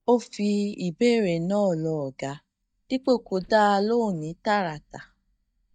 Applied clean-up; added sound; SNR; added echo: neural mask model DeepFilterNet 3.